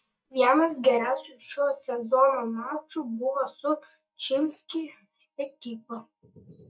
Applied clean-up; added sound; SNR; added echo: neural mask model DeepFilterNet 3.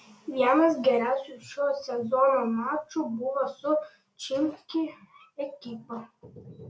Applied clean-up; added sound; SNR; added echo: none; none; none; none.